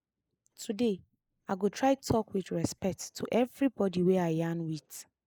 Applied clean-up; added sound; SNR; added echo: neural mask model Resemble Enhance denoiser.